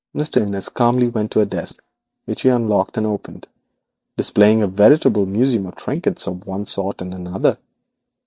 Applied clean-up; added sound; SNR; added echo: neural mask model DeepFilterNet 3.